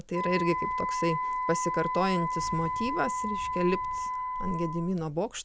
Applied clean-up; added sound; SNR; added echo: none; Wind instrument, woodwind instrument; 1 dB; none.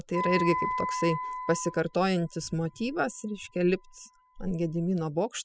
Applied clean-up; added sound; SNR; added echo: classical method spectral subtraction.